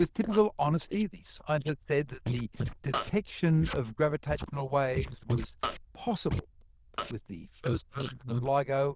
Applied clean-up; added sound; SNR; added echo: neural diffusion model UNIVERSE++.